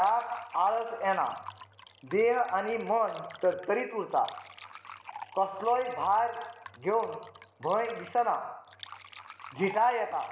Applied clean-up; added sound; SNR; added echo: none; Fill (with liquid); 18 dB; none.